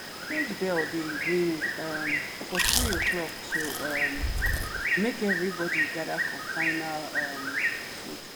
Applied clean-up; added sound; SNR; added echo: none; Bird + Chewing, mastication; -3 dB; none.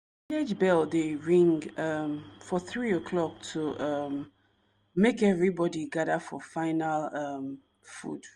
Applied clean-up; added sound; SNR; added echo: none; none; none; none.